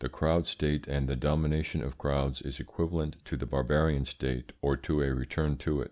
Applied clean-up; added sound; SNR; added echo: none; none; none; none.